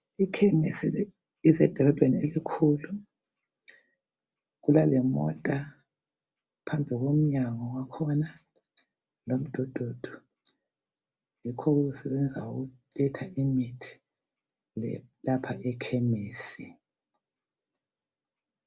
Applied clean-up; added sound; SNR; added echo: none; none; none; none.